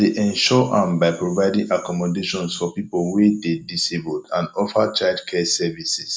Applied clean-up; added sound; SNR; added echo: none; none; none; none.